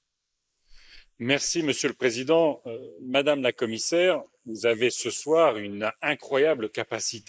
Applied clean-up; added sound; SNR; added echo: neural mask model Resemble Enhance denoiser.